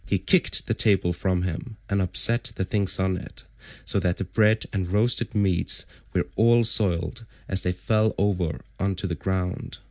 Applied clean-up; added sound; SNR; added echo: none; none; none; none.